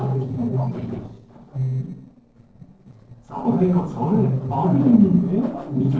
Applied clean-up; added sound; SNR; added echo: neural separator model SepFormer DNS4.